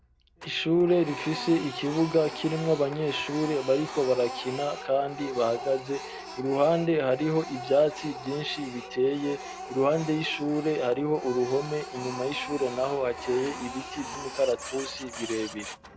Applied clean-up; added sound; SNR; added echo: none; Printer; 12 dB; none.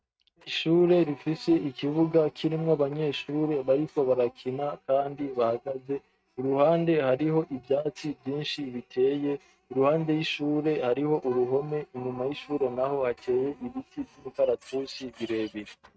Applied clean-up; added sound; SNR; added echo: neural mask model RNNoise.